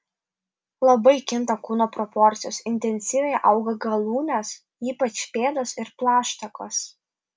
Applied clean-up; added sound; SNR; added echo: none; none; none; none.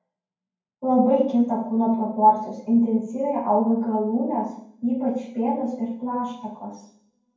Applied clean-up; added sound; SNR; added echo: none; none; none; reverberation time 0.9 s.